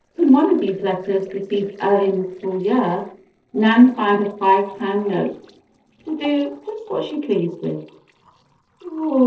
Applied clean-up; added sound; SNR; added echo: neural separator model SepFormer DNS4.